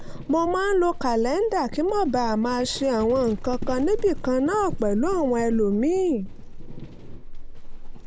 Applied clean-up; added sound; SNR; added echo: none; Livestock, farm animals, working animals; 8 dB; none.